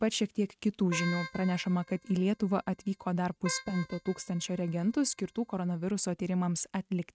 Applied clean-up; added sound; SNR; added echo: neural mask model RNNoise.